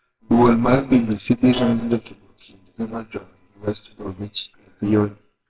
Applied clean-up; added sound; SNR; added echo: neural separator model SepFormer WHAMR!.